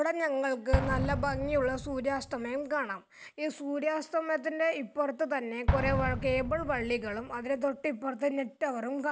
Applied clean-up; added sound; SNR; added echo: none; Explosion; 6 dB; none.